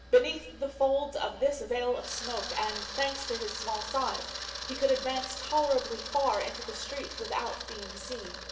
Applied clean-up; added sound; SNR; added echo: none; Camera; 9 dB; reverberation time 1.0 s.